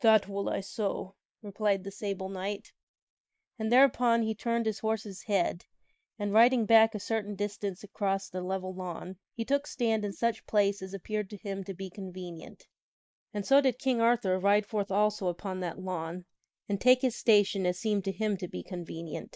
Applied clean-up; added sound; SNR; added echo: neural mask model Resemble Enhance denoiser.